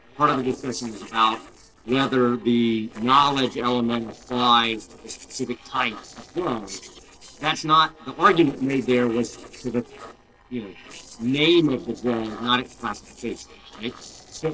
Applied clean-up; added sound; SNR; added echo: neural separator model SepFormer DNS4.